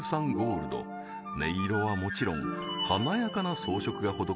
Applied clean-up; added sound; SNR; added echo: none; none; none; none.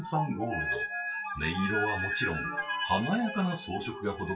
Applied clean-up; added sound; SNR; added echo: classical method WPE with log-MMSE.